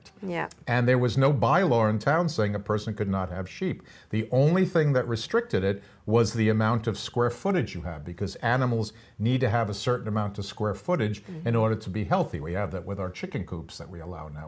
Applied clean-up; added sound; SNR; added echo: none; none; none; none.